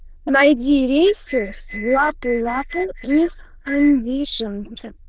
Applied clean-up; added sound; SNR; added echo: neural diffusion model UNIVERSE++.